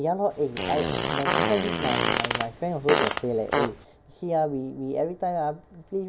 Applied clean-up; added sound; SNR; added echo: none; Fart; -4 dB; none.